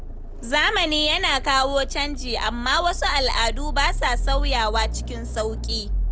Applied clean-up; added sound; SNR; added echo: none; Accelerating, revving, vroom; 3 dB; none.